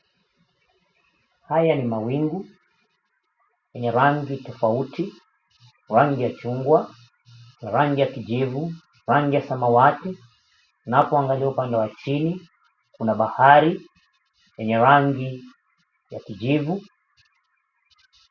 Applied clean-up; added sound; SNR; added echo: none; none; none; none.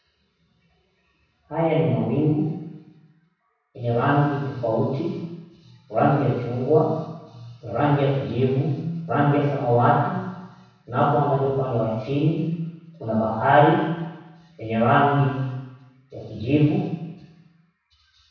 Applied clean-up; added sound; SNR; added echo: none; none; none; reverberation time 1.1 s.